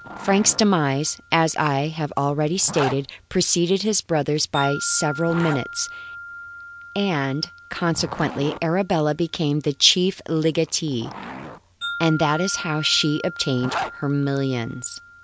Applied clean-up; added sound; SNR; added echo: none; Zipper (clothing) + Wind chime; 12 dB; none.